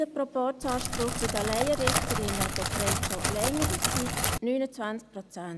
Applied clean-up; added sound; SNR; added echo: none; Crackle; -4 dB; none.